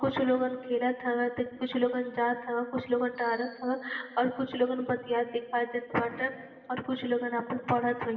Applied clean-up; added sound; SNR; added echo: none; none; none; reverberation time 2.4 s.